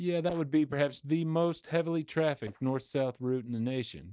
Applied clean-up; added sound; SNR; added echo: neural separator model SepFormer DNS4.